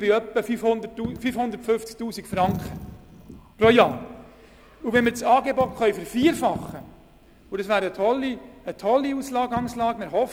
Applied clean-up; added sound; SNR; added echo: none; Coin (dropping); 15 dB; none.